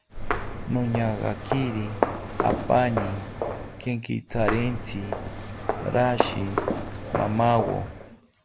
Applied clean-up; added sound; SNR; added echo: none; Walk, footsteps; 2 dB; none.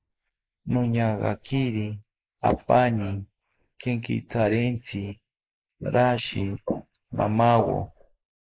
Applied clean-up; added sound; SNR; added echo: neural mask model Resemble Enhance denoiser.